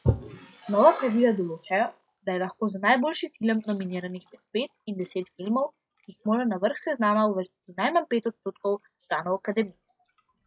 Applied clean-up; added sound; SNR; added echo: classical method log-MMSE.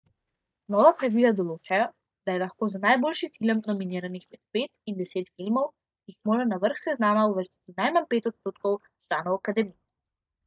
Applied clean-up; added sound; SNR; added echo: neural mask model DeepFilterNet 3.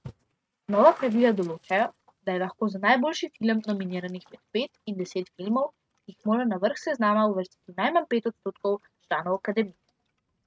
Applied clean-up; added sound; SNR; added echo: neural mask model RNNoise.